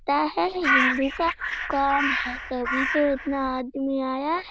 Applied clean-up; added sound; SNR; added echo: neural diffusion model UNIVERSE++.